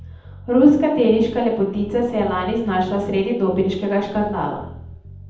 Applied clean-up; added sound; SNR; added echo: none; Bass guitar; 20 dB; reverberation time 0.8 s.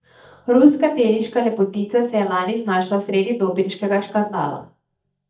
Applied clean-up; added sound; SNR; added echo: neural mask model DeepFilterNet 3.